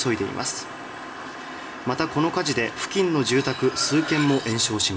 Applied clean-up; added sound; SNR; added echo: none; Cutlery, silverware; 12 dB; reverberation time 0.9 s.